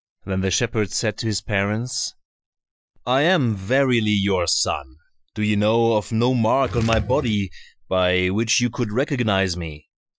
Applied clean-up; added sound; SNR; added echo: classical method Wiener filter.